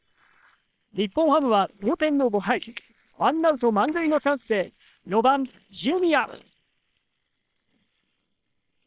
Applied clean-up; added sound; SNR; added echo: neural separator model SepFormer WHAM!.